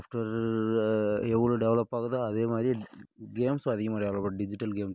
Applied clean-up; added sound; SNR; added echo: none; none; none; none.